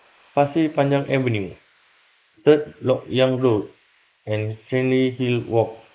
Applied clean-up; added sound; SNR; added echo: neural mask model Resemble Enhance denoiser.